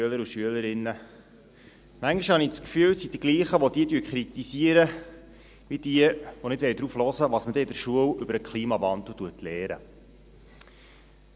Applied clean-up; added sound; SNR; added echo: none; none; none; none.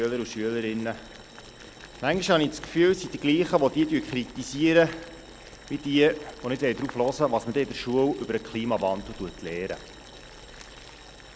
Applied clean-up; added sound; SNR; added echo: none; Boiling; 19 dB; none.